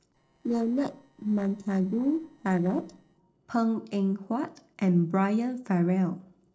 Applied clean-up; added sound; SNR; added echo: neural separator model SepFormer DNS4.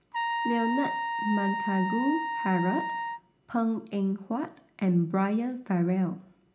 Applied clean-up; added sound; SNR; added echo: none; Trumpet; 3 dB; reverberation time 0.4 s.